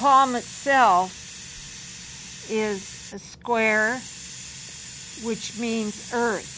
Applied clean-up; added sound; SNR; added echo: none; Hiss; 15 dB; none.